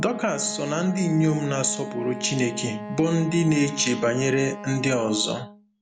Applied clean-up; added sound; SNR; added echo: none; Wind instrument, woodwind instrument; 12 dB; none.